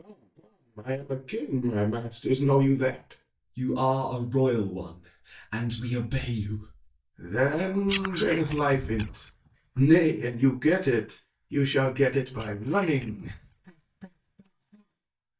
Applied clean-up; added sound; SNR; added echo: neural mask model DeepFilterNet 3.